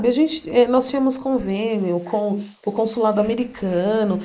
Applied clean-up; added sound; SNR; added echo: neural mask model Resemble Enhance denoiser.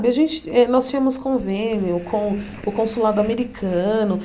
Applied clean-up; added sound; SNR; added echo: none; none; none; none.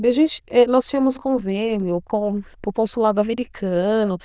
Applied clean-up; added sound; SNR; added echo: neural diffusion model UNIVERSE++.